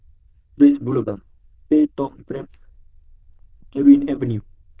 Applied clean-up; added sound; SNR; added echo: neural diffusion model UNIVERSE++.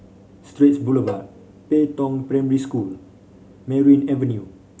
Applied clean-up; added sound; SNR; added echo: none; Cowbell; 17 dB; none.